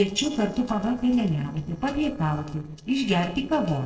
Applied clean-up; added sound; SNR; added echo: neural separator model SepFormer DNS4.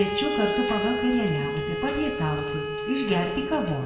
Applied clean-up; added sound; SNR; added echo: none; Bowed string instrument; 2 dB; reverberation time 1.2 s.